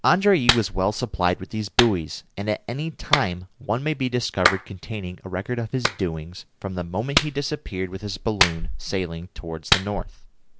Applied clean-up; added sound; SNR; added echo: none; Clapping; 3 dB; none.